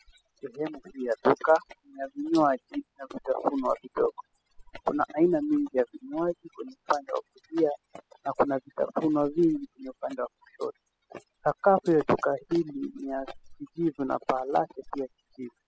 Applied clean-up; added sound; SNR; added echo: classical method spectral subtraction.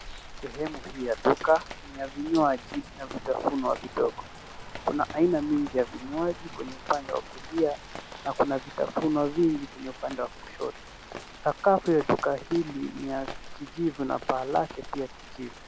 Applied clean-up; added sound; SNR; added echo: none; Rain; 13 dB; none.